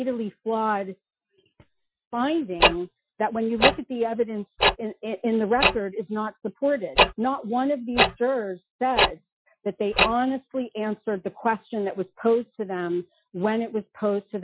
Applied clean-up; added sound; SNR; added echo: classical method Wiener filter.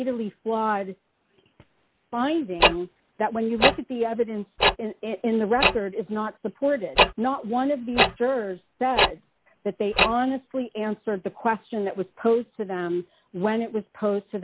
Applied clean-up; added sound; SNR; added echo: none; Tick-tock; 0 dB; none.